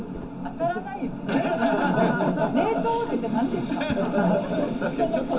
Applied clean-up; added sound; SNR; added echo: none; Liquid; 17 dB; reverberation time 0.3 s.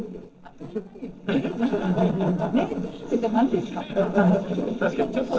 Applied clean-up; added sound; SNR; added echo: neural separator model SepFormer DNS4.